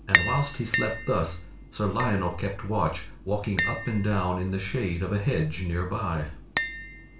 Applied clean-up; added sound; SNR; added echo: none; Tap; 5 dB; reverberation time 0.3 s.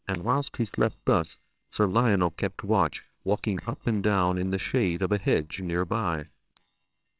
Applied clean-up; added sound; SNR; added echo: neural separator model SepFormer WHAMR!.